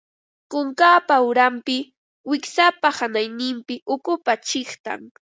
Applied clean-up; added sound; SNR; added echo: none; none; none; none.